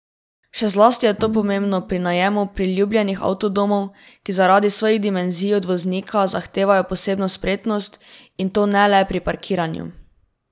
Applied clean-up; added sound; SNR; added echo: none; Bowed string instrument; 13 dB; none.